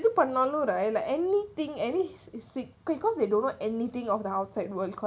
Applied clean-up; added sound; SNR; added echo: none; none; none; none.